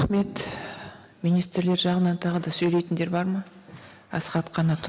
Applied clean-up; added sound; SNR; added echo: none; none; none; none.